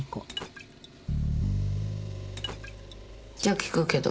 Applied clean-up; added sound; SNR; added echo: none; Liquid; 16 dB; none.